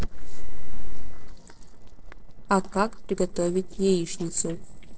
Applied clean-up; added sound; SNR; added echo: neural separator model SepFormer DNS4.